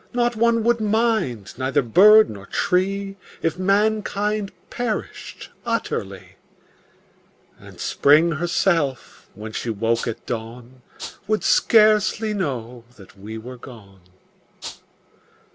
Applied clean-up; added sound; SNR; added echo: none; Rattle (instrument); 13 dB; none.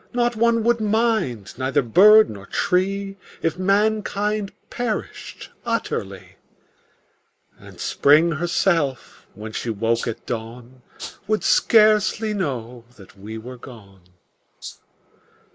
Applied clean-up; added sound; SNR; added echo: neural mask model Resemble Enhance denoiser.